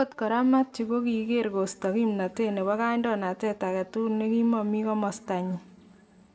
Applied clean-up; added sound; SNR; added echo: none; none; none; reverberation time 0.9 s.